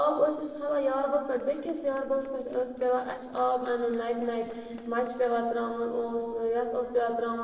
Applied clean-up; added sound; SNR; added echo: neural separator model SepFormer DNS4.